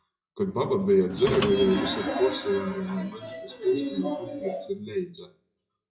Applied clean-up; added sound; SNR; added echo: classical method WPE with log-MMSE.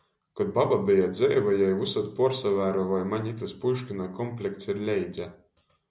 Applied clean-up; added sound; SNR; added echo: none; none; none; none.